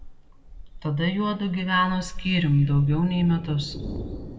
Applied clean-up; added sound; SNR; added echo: none; Thunder; 12 dB; reverberation time 1.0 s.